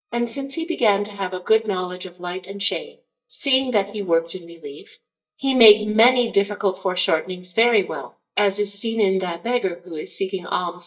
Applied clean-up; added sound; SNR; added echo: neural mask model DeepFilterNet 3.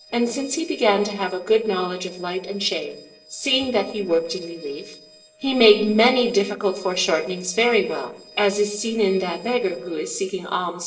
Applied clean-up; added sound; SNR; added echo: neural separator model SepFormer DNS4.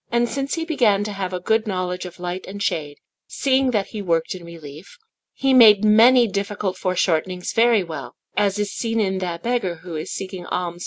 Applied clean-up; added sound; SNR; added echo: none; none; none; none.